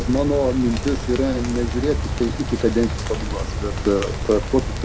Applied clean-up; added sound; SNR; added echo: none; Rain; 4 dB; none.